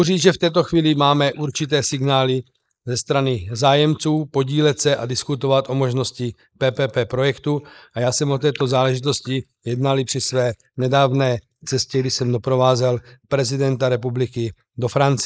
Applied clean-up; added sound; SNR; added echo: neural mask model Resemble Enhance denoiser.